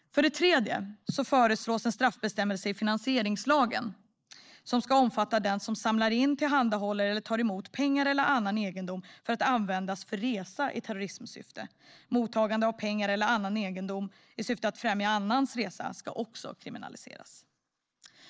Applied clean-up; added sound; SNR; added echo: neural mask model Resemble Enhance denoiser.